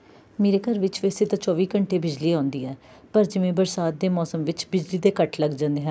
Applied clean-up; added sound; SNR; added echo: none; none; none; none.